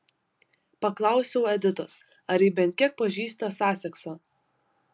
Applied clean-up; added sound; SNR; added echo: none; none; none; none.